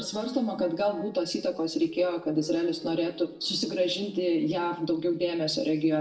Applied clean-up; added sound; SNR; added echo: neural separator model SepFormer DNS4.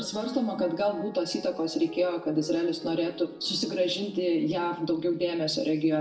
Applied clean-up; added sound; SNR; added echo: none; Piano; 19 dB; reverberation time 0.6 s.